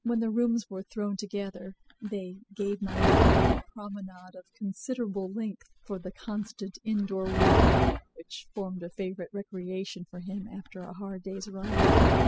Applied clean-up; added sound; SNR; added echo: classical method spectral subtraction.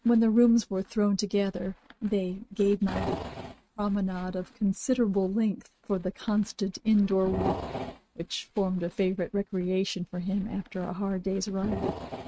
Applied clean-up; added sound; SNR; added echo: neural mask model RNNoise.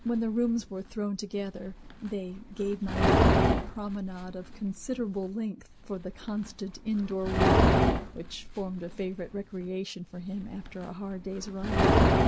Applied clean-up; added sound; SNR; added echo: none; Livestock, farm animals, working animals; -5 dB; none.